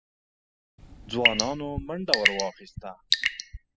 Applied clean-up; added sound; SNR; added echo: classical method spectral subtraction.